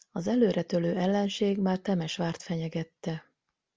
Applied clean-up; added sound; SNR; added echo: none; none; none; none.